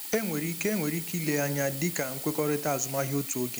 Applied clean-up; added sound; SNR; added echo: none; Sink (filling or washing); 7 dB; none.